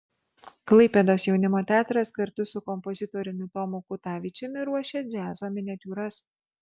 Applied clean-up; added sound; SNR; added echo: none; none; none; none.